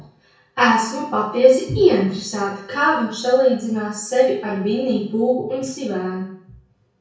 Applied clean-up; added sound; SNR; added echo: none; none; none; reverberation time 0.6 s.